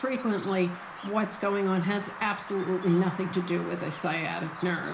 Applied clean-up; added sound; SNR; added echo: none; Bird vocalization, bird call, bird song; 12 dB; reverberation time 0.4 s.